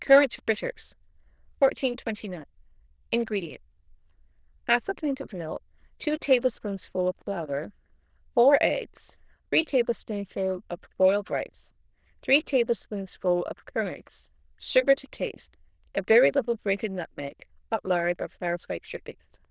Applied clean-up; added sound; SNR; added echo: neural diffusion model UNIVERSE++.